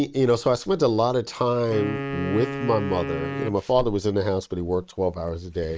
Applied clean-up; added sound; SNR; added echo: neural mask model RNNoise.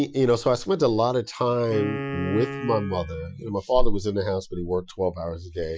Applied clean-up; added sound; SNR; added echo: classical method Wiener filter.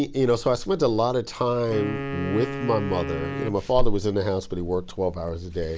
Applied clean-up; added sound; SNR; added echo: none; Wind instrument, woodwind instrument; 9 dB; none.